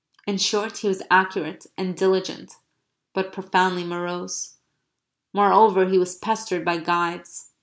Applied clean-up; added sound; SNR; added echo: none; none; none; none.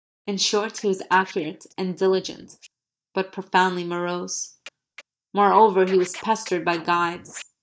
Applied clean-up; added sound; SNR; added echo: neural mask model DeepFilterNet 3.